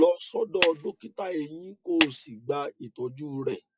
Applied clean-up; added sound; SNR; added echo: classical method log-MMSE.